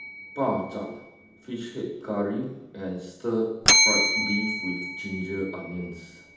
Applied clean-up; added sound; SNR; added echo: none; Bell; -3 dB; reverberation time 0.8 s.